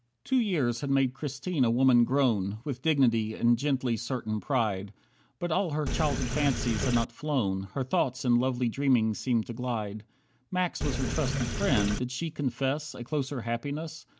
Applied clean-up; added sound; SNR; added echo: none; Sink (filling or washing); 2 dB; none.